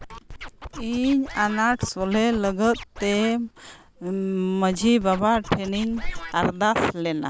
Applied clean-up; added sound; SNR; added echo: none; Alarm / Insect + Scratching (performance technique); 13 dB; none.